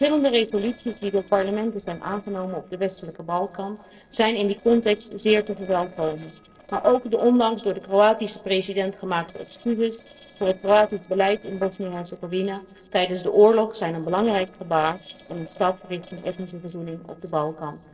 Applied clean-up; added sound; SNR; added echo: neural separator model SepFormer DNS4.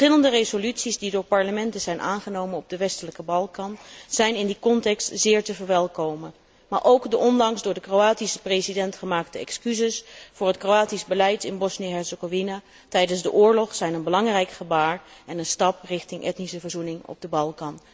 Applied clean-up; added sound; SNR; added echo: none; none; none; none.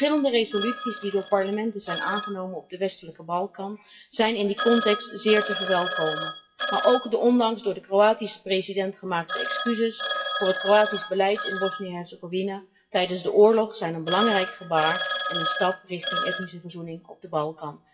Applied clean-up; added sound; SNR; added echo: classical method WPE with log-MMSE.